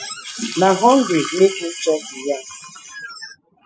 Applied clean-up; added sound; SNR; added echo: classical method Wiener filter.